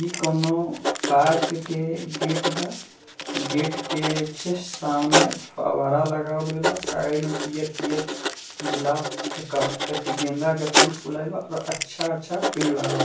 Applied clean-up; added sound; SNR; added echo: none; Writing; 2 dB; reverberation time 0.3 s.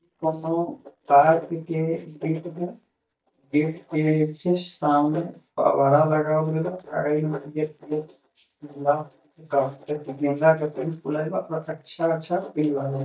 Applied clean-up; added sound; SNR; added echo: neural mask model DeepFilterNet 3.